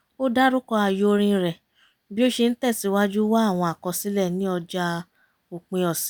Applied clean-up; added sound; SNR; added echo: none; none; none; none.